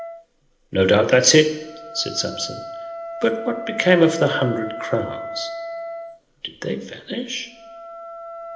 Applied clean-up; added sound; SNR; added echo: none; Wind instrument, woodwind instrument; 12 dB; reverberation time 0.8 s.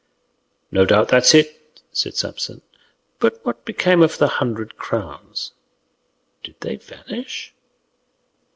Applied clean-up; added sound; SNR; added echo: none; none; none; none.